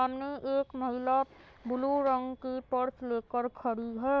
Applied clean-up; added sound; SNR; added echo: none; none; none; none.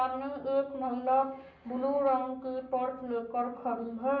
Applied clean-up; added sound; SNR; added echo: none; none; none; reverberation time 0.6 s.